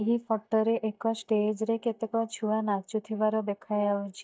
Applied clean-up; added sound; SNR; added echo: neural mask model DeepFilterNet 3.